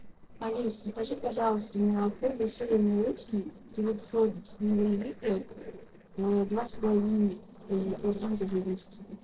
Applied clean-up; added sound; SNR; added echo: neural separator model SepFormer DNS4.